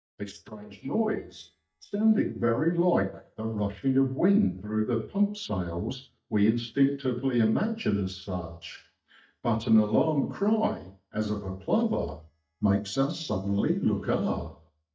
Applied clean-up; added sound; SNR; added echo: neural mask model DeepFilterNet 3.